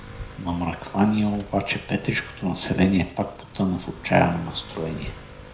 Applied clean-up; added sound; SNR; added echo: none; Motorcycle / Accelerating, revving, vroom; 16 dB; reverberation time 0.5 s.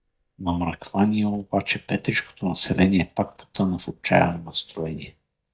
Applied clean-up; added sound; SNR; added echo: neural mask model DeepFilterNet 3.